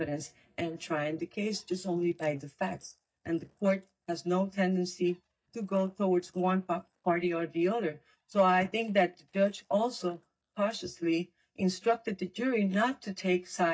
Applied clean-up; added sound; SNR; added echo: neural mask model DeepFilterNet 3.